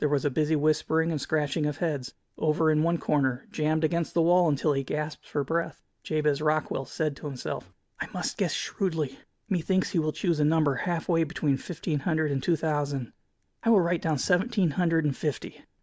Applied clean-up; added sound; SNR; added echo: none; none; none; none.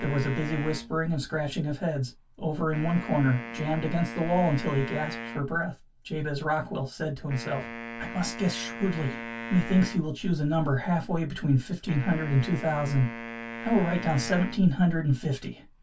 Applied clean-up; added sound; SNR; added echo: none; Wind instrument, woodwind instrument; 13 dB; reverberation time 0.1 s.